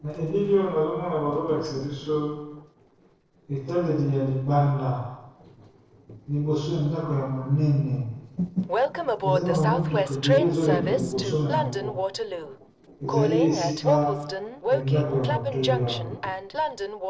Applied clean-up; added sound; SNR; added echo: neural separator model SepFormer DNS4.